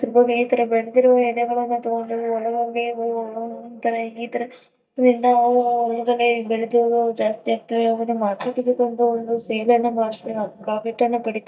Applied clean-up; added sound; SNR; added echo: neural mask model DeepFilterNet 3.